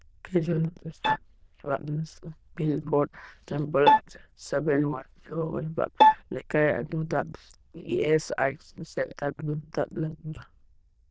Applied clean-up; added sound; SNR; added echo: neural diffusion model UNIVERSE++.